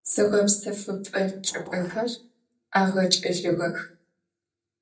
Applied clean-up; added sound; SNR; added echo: neural mask model DeepFilterNet 3.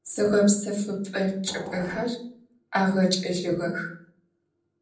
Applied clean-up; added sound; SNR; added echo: neural separator model SepFormer DNS4.